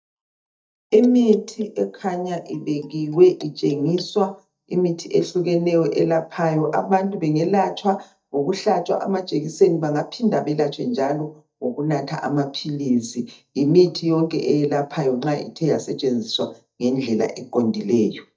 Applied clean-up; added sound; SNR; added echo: neural mask model DeepFilterNet 3.